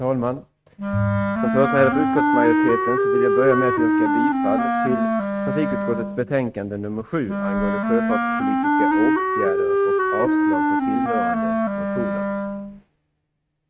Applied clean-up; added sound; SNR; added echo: neural mask model RNNoise.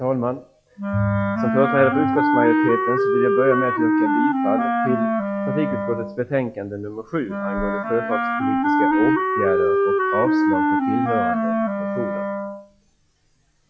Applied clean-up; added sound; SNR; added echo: classical method log-MMSE.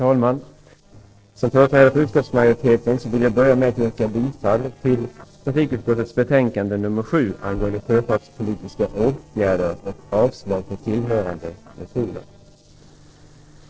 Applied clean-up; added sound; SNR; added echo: neural separator model SepFormer DNS4.